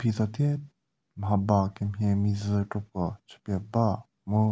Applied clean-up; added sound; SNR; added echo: none; none; none; none.